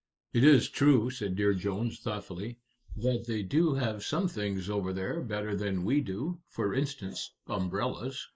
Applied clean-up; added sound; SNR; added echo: neural mask model Resemble Enhance denoiser.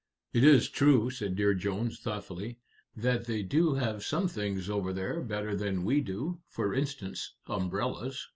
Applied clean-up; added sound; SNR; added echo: none; none; none; none.